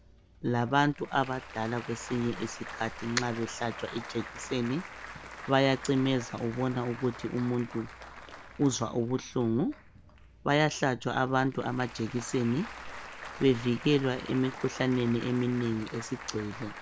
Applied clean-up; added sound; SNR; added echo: none; Applause; 14 dB; none.